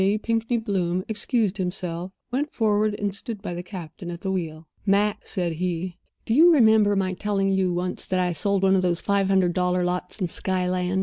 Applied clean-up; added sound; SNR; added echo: none; none; none; none.